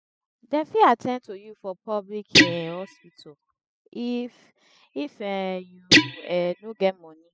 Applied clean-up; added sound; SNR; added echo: classical method spectral subtraction.